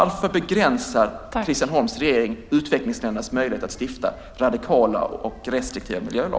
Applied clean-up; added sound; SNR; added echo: none; Bird; 20 dB; none.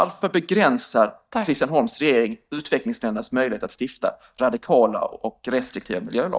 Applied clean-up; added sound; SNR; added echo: neural mask model DeepFilterNet 3.